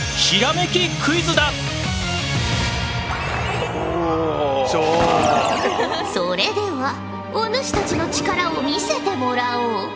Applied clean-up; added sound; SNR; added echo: none; none; none; none.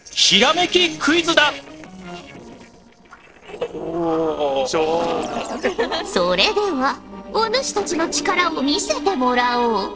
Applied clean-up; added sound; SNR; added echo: neural separator model SepFormer DNS4.